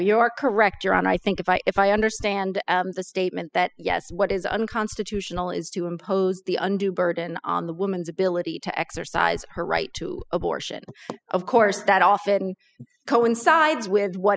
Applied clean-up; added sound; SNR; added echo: classical method spectral subtraction.